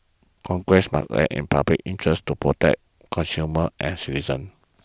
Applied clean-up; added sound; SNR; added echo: none; none; none; none.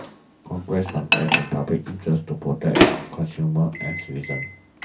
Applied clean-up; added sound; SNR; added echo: none; Microwave oven; 0 dB; reverberation time 0.3 s.